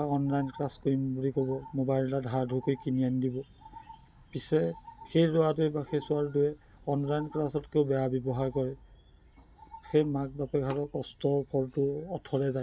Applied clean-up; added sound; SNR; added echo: none; none; none; none.